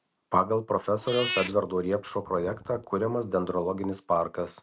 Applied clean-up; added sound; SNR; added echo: none; Meow / Purr; 10 dB; none.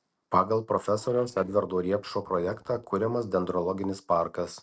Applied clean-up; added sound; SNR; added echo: neural separator model SepFormer DNS4.